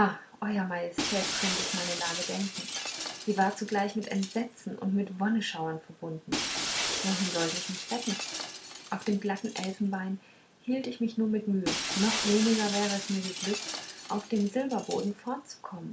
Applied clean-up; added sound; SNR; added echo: none; Shatter; 5 dB; none.